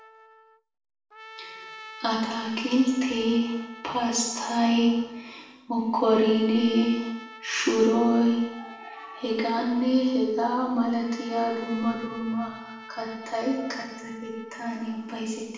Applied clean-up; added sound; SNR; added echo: none; Trumpet; 19 dB; reverberation time 0.9 s.